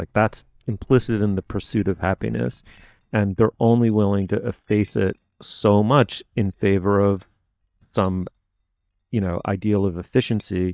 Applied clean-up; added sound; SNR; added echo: neural mask model DeepFilterNet 3.